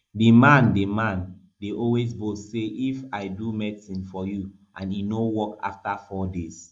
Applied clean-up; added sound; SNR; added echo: neural mask model Resemble Enhance denoiser.